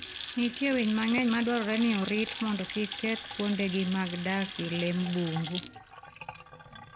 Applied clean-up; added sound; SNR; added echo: none; Sink (filling or washing) / Water tap, faucet / Splash, splatter; 11 dB; none.